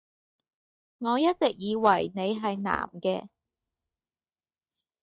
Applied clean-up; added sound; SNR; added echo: neural mask model DeepFilterNet 3.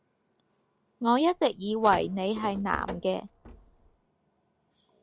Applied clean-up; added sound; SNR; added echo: none; Car; 14 dB; none.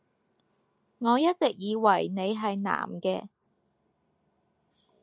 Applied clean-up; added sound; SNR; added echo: none; none; none; none.